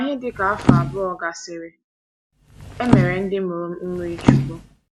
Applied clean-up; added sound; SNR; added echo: none; Percussion; -5 dB; none.